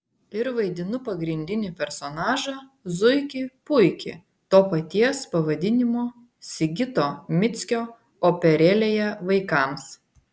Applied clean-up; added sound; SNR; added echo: none; none; none; none.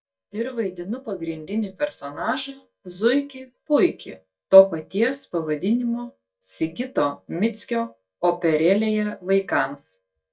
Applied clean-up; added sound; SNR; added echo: neural mask model DeepFilterNet 3.